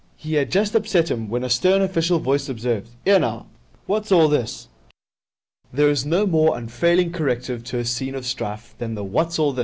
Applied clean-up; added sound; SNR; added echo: none; none; none; none.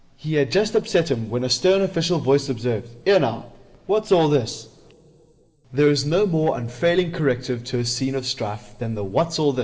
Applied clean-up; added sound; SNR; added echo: none; none; none; reverberation time 1.2 s.